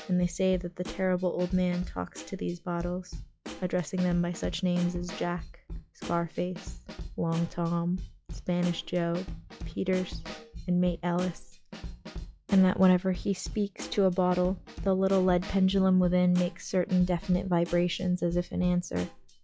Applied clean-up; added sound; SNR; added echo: classical method log-MMSE.